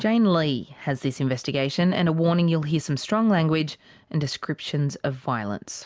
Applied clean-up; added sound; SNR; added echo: none; none; none; none.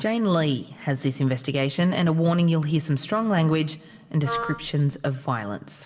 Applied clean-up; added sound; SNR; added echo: none; Wind instrument, woodwind instrument; 9 dB; reverberation time 2.0 s.